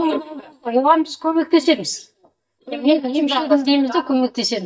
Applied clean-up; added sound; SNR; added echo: neural mask model DeepFilterNet 3.